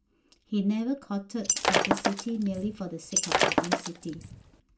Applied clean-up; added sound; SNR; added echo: none; Shatter; -4 dB; reverberation time 0.2 s.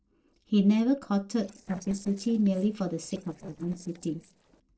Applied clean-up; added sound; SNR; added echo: neural separator model SepFormer DNS4.